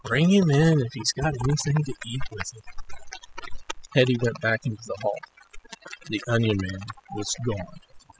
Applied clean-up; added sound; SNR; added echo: classical method spectral subtraction.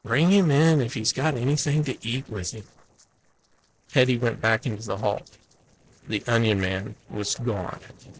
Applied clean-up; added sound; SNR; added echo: neural separator model SepFormer DNS4.